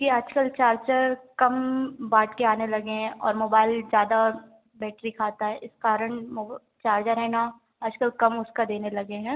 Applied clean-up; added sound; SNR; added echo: none; none; none; none.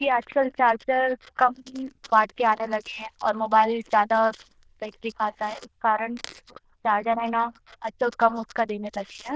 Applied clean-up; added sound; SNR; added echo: neural diffusion model UNIVERSE++.